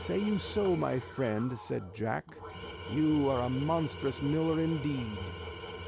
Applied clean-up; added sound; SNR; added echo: none; Tools; 10 dB; none.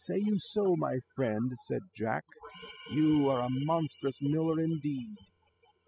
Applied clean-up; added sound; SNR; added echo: classical method spectral subtraction.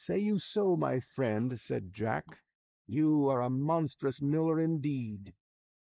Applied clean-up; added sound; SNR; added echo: neural mask model Resemble Enhance denoiser.